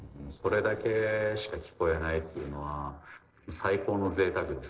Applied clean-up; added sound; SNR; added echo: neural separator model SepFormer DNS4.